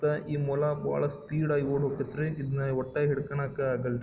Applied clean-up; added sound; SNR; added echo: none; none; none; none.